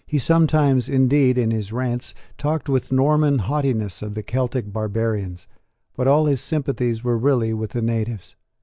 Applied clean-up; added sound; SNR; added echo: none; none; none; none.